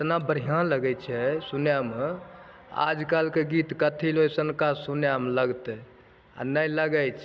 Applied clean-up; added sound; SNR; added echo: none; none; none; none.